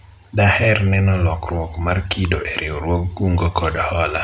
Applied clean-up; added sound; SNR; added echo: none; none; none; none.